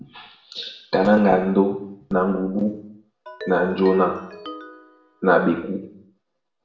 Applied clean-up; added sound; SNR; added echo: none; Ringtone; 15 dB; reverberation time 0.7 s.